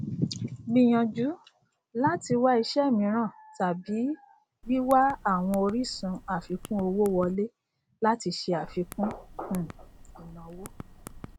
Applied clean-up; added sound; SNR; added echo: none; Typing; 18 dB; none.